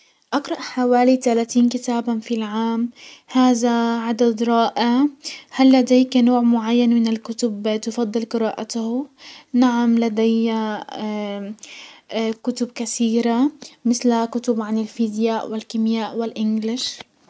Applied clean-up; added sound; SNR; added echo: none; none; none; none.